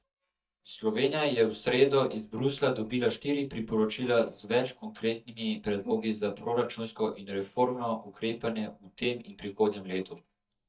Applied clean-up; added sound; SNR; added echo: neural mask model DeepFilterNet 3.